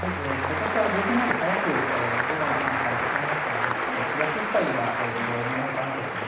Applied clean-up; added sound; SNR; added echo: none; Applause; -2 dB; reverberation time 0.9 s.